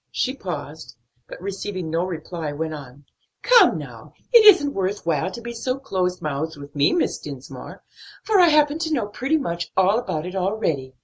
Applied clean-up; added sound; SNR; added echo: none; none; none; none.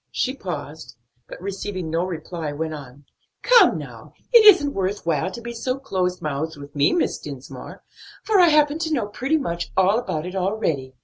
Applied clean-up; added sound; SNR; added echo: none; Bass drum; 18 dB; none.